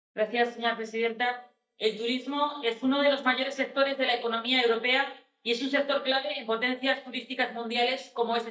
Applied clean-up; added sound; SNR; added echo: neural mask model DeepFilterNet 3.